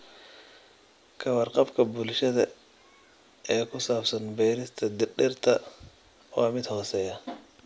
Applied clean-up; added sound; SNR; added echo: none; none; none; none.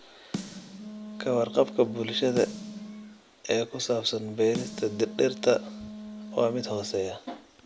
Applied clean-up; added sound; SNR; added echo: none; Wind instrument, woodwind instrument + Snare drum; 11 dB; none.